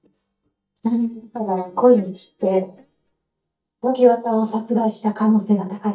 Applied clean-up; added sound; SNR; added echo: neural mask model DeepFilterNet 3.